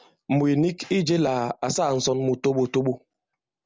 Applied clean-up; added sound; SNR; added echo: none; none; none; none.